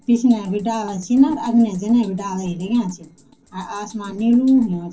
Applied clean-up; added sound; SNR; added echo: neural separator model SepFormer DNS4.